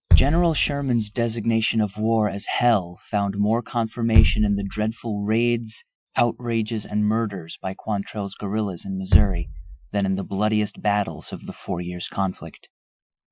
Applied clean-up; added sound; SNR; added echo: classical method Wiener filter.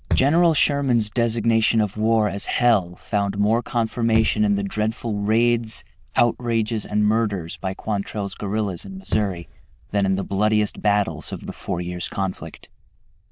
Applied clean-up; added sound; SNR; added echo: neural diffusion model UNIVERSE++.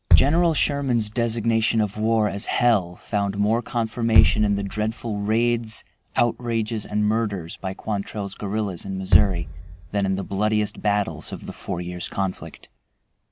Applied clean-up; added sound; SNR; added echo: none; Bass drum; 2 dB; none.